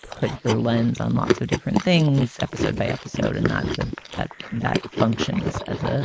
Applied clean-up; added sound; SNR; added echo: neural mask model Resemble Enhance denoiser.